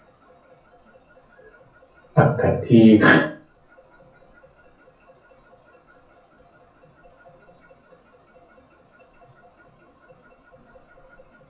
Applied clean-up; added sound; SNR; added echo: classical method WPE with log-MMSE.